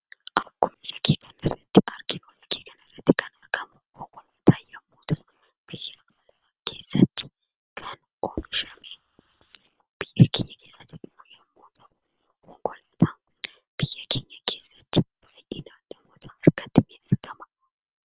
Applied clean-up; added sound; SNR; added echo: neural separator model SepFormer WHAM!.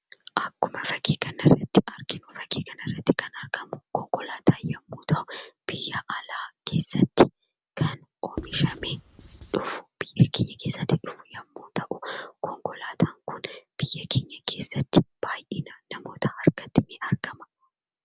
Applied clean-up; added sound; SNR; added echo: none; Writing; 14 dB; none.